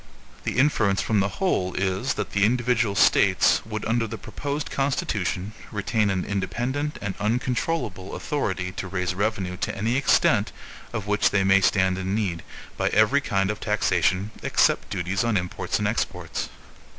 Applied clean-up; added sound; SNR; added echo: none; none; none; none.